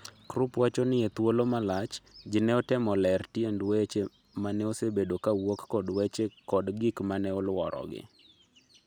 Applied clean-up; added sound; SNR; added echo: none; none; none; none.